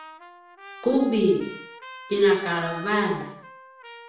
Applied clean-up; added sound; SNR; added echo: none; Trumpet; 17 dB; reverberation time 0.7 s.